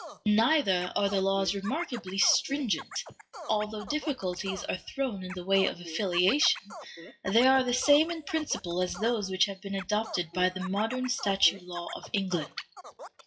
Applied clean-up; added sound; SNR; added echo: classical method WPE with log-MMSE.